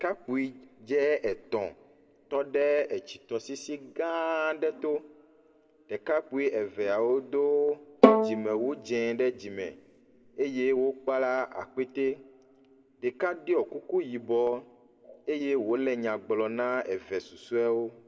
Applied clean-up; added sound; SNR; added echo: none; Bowed string instrument; -4 dB; reverberation time 0.3 s.